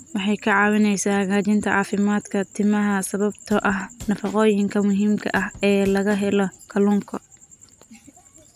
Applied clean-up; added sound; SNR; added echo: none; Drum / Drum kit; 20 dB; none.